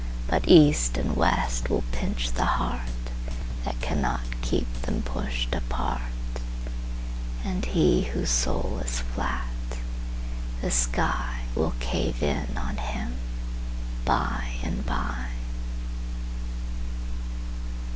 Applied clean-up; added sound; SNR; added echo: none; Drum / Drum kit; 19 dB; none.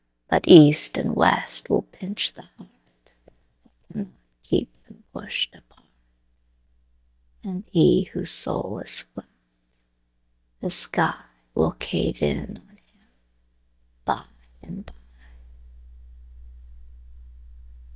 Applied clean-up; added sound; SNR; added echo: neural mask model DeepFilterNet 3.